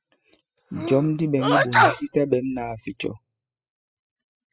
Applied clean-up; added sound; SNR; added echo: classical method spectral subtraction.